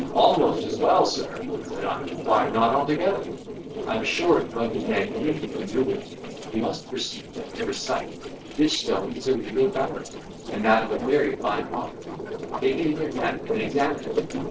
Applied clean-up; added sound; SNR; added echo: neural separator model SepFormer DNS4.